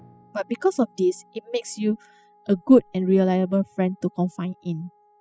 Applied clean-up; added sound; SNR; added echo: classical method spectral subtraction.